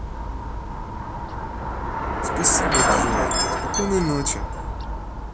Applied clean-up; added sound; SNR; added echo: none; Door / Chime + Traffic noise, roadway noise / Bicycle; -4 dB; none.